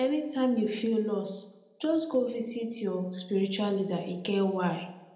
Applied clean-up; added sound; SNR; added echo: none; none; none; reverberation time 0.8 s.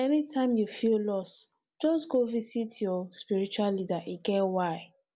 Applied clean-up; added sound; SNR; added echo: none; none; none; none.